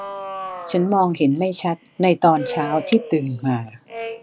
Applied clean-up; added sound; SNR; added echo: none; Alarm; 13 dB; none.